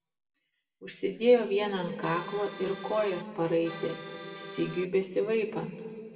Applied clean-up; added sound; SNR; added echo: none; Accordion; 12 dB; reverberation time 2.0 s.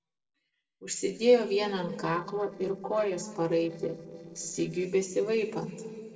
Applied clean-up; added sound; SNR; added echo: neural separator model SepFormer DNS4.